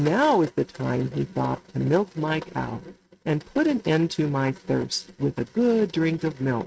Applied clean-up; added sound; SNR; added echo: neural mask model RNNoise.